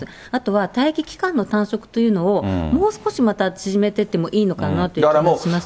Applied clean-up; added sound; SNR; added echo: none; none; none; none.